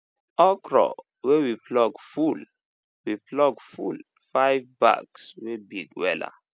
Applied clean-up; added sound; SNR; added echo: none; none; none; none.